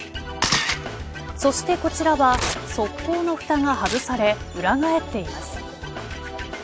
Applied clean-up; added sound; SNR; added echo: none; Tearing; 11 dB; none.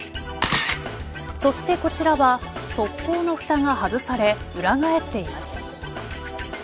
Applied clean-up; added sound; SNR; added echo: none; none; none; none.